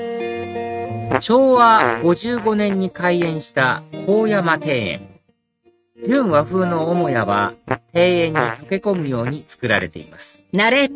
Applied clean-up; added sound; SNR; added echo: neural mask model RNNoise.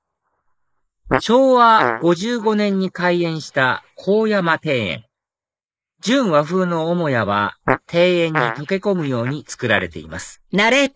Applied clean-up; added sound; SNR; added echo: neural mask model Resemble Enhance denoiser.